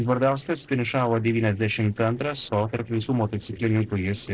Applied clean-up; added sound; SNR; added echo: neural separator model SepFormer DNS4.